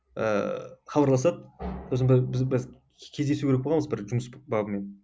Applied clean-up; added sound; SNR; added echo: none; none; none; none.